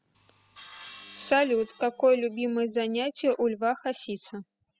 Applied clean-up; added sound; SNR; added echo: classical method spectral subtraction.